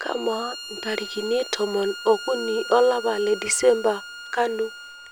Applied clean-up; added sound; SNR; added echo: none; Bowed string instrument; 13 dB; none.